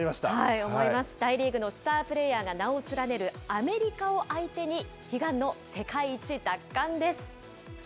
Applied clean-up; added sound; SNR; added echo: none; none; none; none.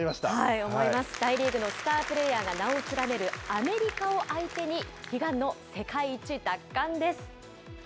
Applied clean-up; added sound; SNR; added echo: none; Applause; 11 dB; none.